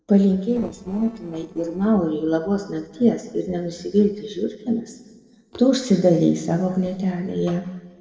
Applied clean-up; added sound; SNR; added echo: neural separator model SepFormer DNS4.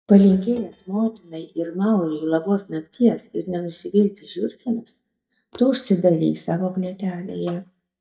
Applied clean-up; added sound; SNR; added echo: neural mask model DeepFilterNet 3.